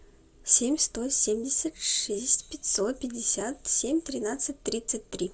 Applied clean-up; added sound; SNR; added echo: none; none; none; none.